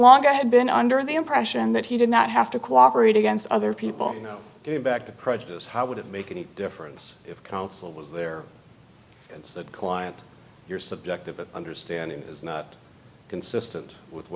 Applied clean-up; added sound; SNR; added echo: none; none; none; none.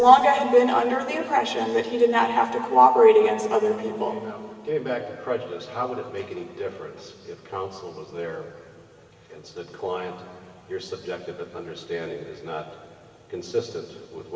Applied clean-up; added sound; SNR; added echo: none; none; none; reverberation time 2.3 s.